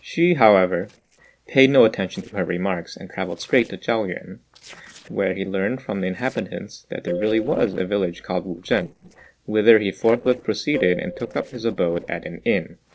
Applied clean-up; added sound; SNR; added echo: neural separator model SepFormer DNS4.